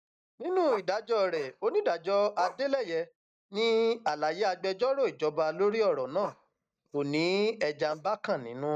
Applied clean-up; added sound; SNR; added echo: neural mask model DeepFilterNet 3.